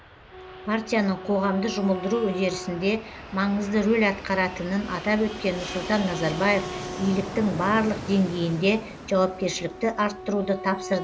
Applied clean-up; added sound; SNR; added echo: none; Fixed-wing aircraft, airplane + Wind instrument, woodwind instrument; 11 dB; none.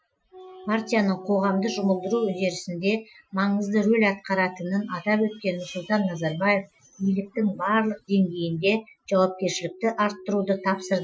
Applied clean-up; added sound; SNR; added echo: classical method Wiener filter.